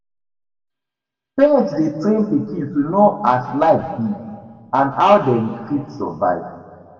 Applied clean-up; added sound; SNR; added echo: none; none; none; reverberation time 1.7 s.